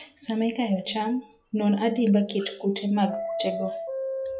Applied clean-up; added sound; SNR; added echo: classical method log-MMSE.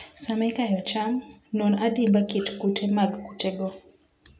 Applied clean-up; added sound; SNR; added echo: none; none; none; none.